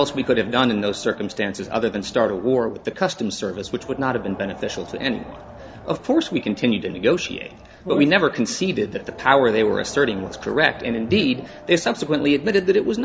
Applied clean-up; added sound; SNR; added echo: none; Crowd; 19 dB; none.